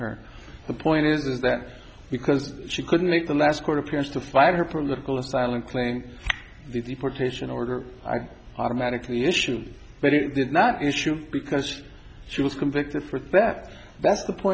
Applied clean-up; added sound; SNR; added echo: none; none; none; none.